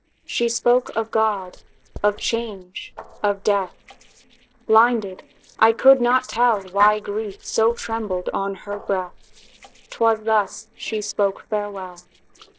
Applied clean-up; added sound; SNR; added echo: neural separator model SepFormer DNS4.